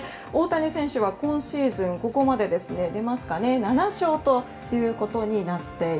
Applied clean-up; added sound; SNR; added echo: none; none; none; reverberation time 0.3 s.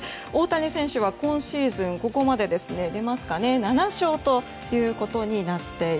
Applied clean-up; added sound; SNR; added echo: none; none; none; none.